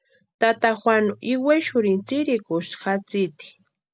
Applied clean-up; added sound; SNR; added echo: none; none; none; none.